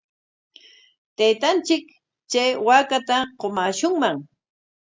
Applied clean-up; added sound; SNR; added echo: none; none; none; none.